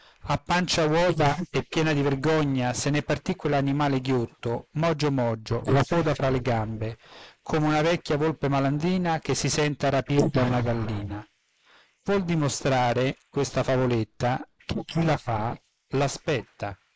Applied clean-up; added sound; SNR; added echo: neural mask model Resemble Enhance denoiser.